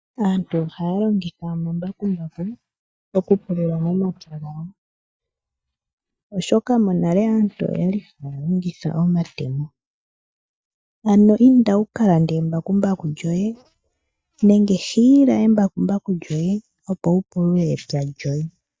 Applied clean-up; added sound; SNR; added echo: neural mask model DeepFilterNet 3.